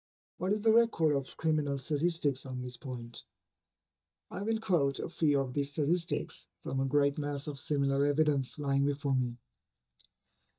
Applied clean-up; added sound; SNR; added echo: neural mask model DeepFilterNet 3.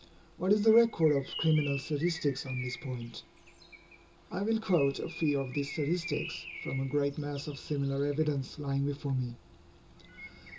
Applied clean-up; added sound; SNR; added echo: none; Bird; 15 dB; reverberation time 0.2 s.